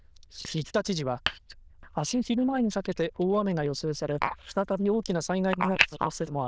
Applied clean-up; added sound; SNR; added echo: neural diffusion model UNIVERSE++.